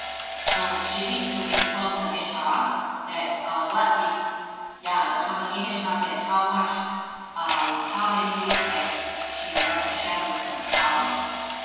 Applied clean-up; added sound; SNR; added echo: none; Clock; 3 dB; reverberation time 2.1 s.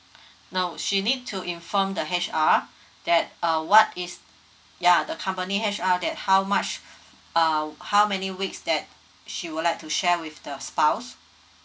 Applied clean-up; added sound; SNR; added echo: none; none; none; none.